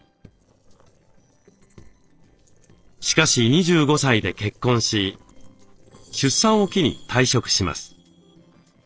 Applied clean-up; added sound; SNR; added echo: neural separator model SepFormer DNS4.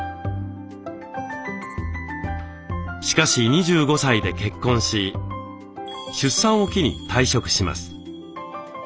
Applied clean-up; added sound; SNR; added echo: none; none; none; none.